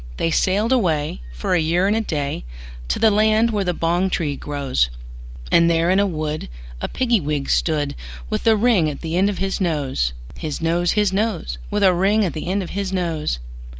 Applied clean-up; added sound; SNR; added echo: none; none; none; none.